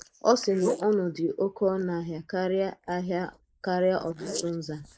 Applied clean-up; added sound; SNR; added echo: neural mask model Resemble Enhance denoiser.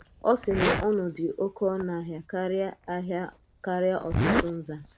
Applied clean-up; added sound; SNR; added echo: none; Zipper (clothing); 3 dB; none.